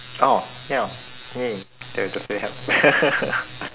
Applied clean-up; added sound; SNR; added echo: none; none; none; none.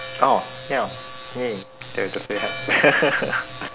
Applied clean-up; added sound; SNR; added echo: none; Church bell; 14 dB; none.